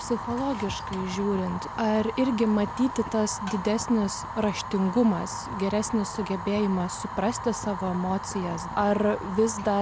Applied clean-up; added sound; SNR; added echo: none; Fire; 9 dB; none.